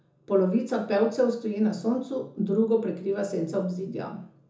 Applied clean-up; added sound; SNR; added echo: none; none; none; reverberation time 0.6 s.